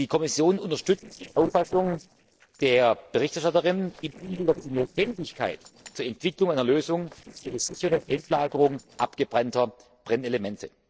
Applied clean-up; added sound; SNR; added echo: neural separator model SepFormer DNS4.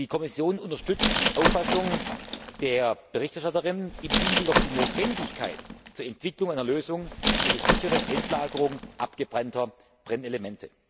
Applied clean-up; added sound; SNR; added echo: none; Glass; -3 dB; none.